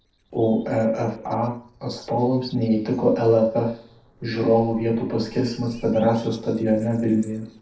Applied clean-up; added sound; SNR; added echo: neural separator model SepFormer DNS4.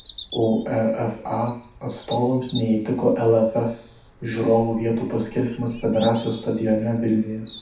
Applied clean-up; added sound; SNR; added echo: none; Bird vocalization, bird call, bird song; 16 dB; reverberation time 0.7 s.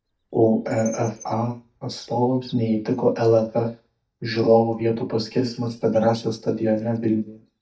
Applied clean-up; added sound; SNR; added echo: neural mask model DeepFilterNet 3.